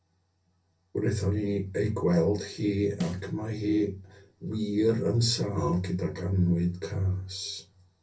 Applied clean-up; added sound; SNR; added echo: none; Snare drum; 11 dB; reverberation time 0.3 s.